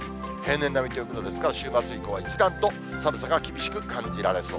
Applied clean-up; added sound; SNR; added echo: none; none; none; none.